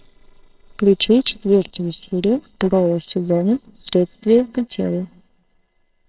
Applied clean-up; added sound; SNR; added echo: neural separator model SepFormer WHAMR!.